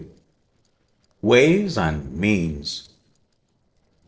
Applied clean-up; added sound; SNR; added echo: neural separator model SepFormer DNS4.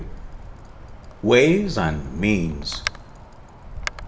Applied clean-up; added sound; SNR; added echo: none; Wind; 11 dB; reverberation time 0.6 s.